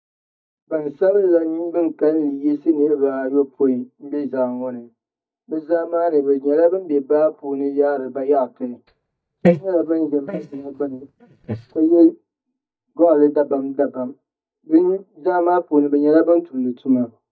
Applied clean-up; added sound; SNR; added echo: neural mask model DeepFilterNet 3.